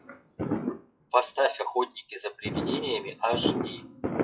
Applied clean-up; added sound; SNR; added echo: classical method WPE with log-MMSE.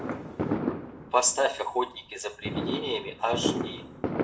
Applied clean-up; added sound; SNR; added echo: none; Fireworks; 2 dB; reverberation time 0.4 s.